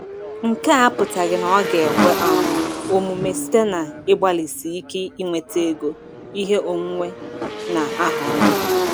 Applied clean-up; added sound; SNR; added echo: none; Motorcycle / Engine; 3 dB; none.